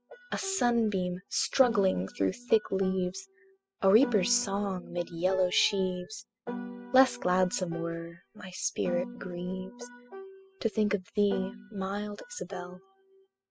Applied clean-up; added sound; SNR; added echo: classical method spectral subtraction.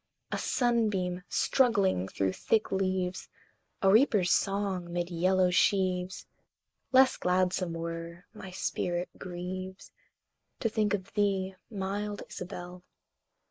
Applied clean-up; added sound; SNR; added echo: neural mask model Resemble Enhance denoiser.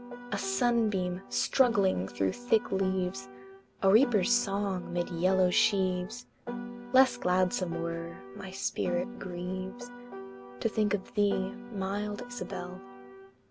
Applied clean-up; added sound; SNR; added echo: none; Piano; 12 dB; none.